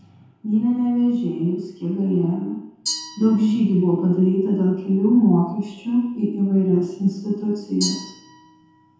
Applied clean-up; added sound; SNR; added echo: none; Glass; 17 dB; reverberation time 0.8 s.